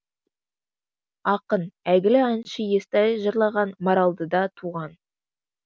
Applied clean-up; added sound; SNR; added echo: none; none; none; none.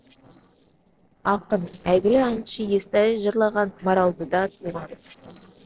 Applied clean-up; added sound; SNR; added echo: neural separator model SepFormer DNS4.